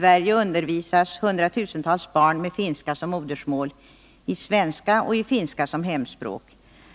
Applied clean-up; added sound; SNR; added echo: none; none; none; none.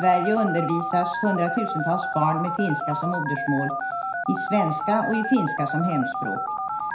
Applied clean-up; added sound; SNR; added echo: none; Telephone; 3 dB; reverberation time 0.5 s.